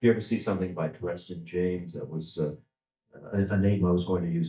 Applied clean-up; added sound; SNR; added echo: neural mask model DeepFilterNet 3.